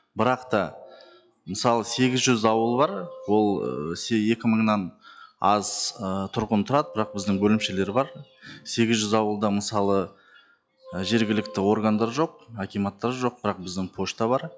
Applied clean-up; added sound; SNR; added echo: classical method log-MMSE.